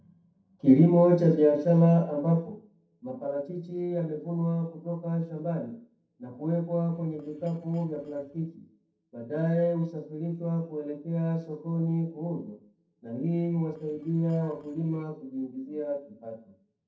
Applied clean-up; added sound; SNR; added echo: neural separator model SepFormer DNS4.